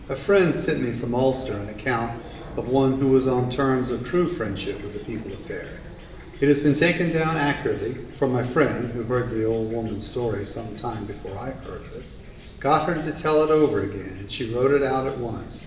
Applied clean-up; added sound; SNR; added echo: none; Chirp, tweet / Fowl; 16 dB; reverberation time 1.2 s.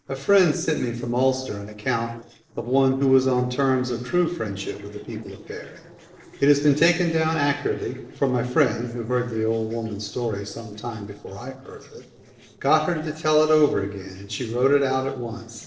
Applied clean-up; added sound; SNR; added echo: neural separator model SepFormer DNS4.